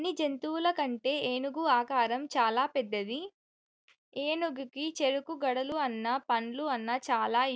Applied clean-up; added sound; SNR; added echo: none; none; none; none.